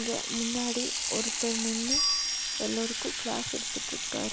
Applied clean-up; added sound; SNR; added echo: none; Bell + Sink (filling or washing) / Water tap, faucet; -3 dB; none.